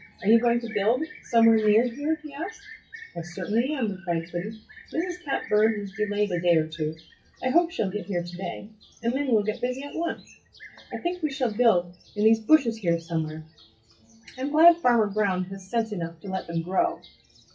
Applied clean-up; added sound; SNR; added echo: classical method WPE with log-MMSE.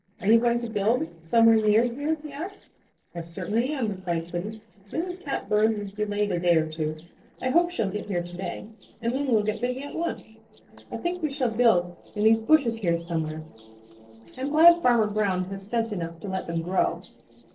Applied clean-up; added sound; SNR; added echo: neural separator model SepFormer DNS4.